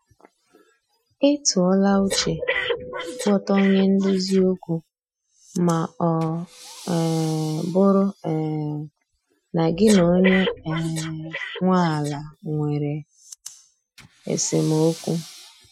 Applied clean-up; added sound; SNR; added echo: classical method Wiener filter.